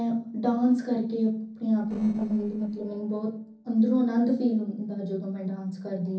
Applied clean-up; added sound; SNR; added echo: neural separator model SepFormer DNS4.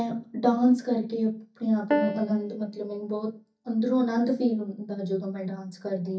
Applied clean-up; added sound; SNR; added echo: neural mask model DeepFilterNet 3.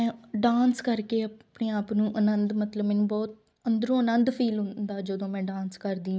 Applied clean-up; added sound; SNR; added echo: none; none; none; none.